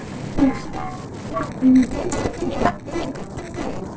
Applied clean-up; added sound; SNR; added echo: neural separator model SepFormer DNS4.